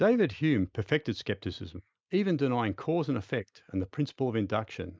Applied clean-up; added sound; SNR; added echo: neural mask model Resemble Enhance denoiser.